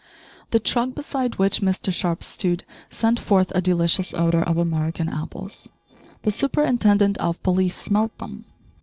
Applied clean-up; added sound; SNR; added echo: neural separator model SepFormer DNS4.